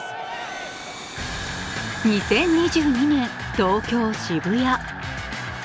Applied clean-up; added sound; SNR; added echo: none; Domestic sounds, home sounds; 17 dB; none.